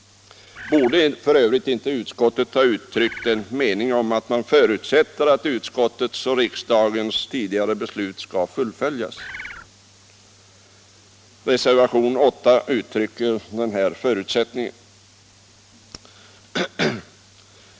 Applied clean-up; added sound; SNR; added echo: none; Bird; 14 dB; none.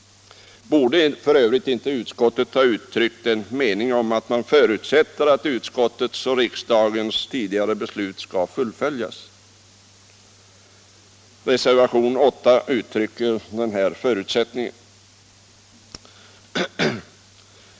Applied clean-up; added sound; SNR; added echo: none; none; none; none.